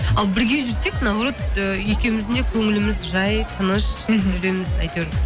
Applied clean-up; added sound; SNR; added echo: none; Crowd; 16 dB; none.